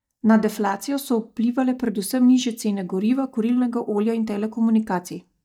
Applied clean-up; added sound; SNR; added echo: neural mask model DeepFilterNet 3.